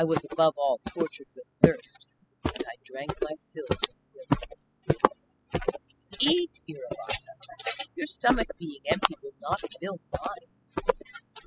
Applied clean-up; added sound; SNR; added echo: classical method spectral subtraction.